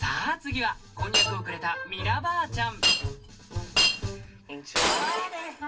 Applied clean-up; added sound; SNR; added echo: none; Shatter; -1 dB; reverberation time 0.2 s.